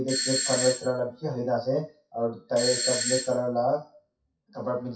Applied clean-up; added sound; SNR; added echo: classical method WPE with log-MMSE.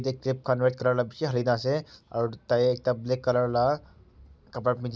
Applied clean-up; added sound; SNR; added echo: none; none; none; none.